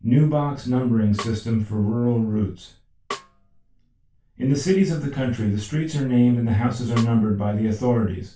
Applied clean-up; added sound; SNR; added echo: none; Snare drum; 17 dB; reverberation time 0.2 s.